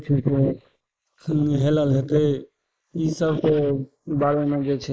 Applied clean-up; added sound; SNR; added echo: neural mask model Resemble Enhance denoiser.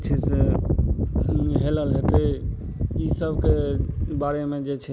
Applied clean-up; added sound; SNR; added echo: none; none; none; none.